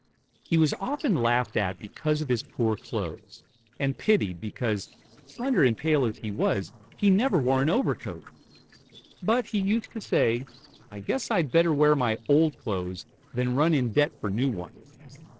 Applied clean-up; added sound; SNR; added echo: neural separator model SepFormer DNS4.